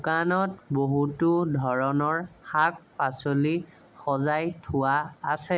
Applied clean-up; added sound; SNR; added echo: none; none; none; none.